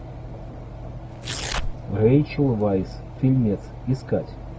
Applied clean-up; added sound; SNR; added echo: none; Tearing; 8 dB; none.